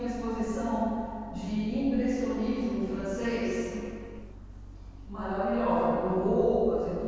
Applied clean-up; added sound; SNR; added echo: none; Mechanical fan; 15 dB; reverberation time 2.1 s.